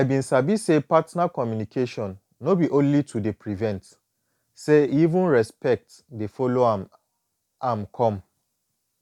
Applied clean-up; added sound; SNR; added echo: none; none; none; none.